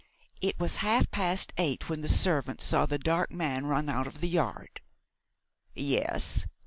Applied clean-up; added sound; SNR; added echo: none; none; none; none.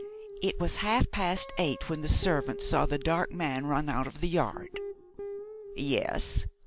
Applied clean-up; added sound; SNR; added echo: none; Guitar; 14 dB; none.